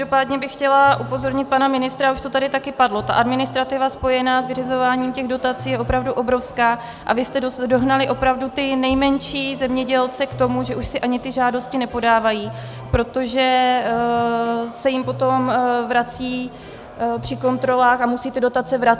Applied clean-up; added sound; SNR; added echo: none; Electric guitar; 19 dB; none.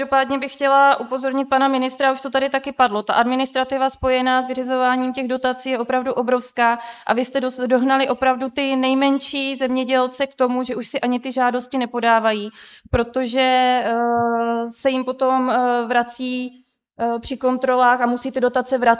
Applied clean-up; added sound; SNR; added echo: neural mask model Resemble Enhance denoiser.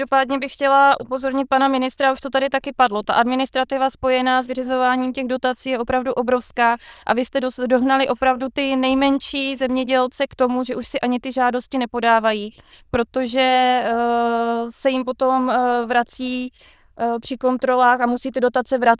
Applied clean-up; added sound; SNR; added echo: neural diffusion model UNIVERSE++.